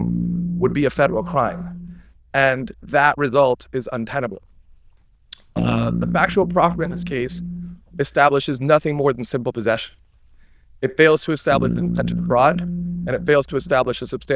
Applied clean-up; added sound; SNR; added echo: neural diffusion model UNIVERSE++.